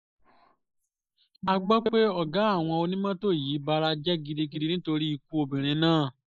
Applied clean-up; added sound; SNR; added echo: neural mask model Resemble Enhance denoiser.